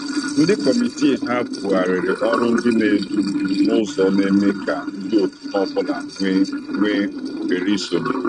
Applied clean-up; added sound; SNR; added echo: neural mask model RNNoise.